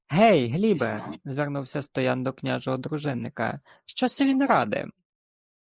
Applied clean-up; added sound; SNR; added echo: neural mask model Resemble Enhance denoiser.